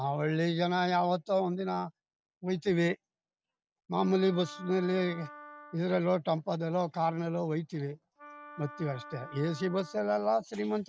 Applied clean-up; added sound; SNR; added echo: none; Wind instrument, woodwind instrument; 17 dB; none.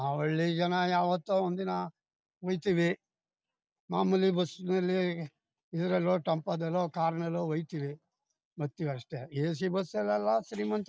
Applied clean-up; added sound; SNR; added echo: none; none; none; none.